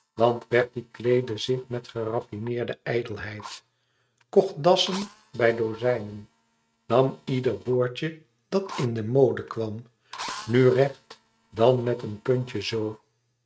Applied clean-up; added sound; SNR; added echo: neural mask model RNNoise.